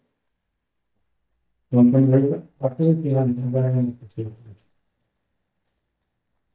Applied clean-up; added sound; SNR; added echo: neural mask model DeepFilterNet 3.